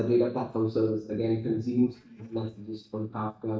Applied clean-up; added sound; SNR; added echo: neural mask model DeepFilterNet 3.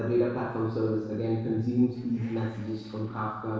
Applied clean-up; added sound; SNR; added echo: neural separator model SepFormer DNS4.